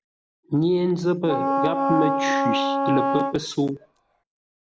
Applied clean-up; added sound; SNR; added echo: none; Wind instrument, woodwind instrument; -1 dB; none.